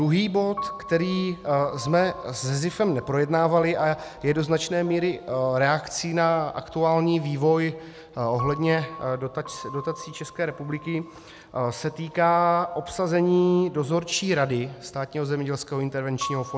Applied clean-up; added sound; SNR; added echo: none; Piano; 17 dB; none.